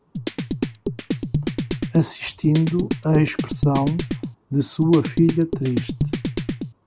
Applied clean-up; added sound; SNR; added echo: none; Drum kit; 3 dB; none.